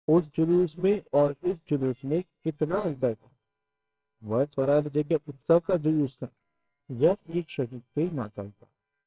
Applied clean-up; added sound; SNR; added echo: neural separator model SepFormer WHAMR!.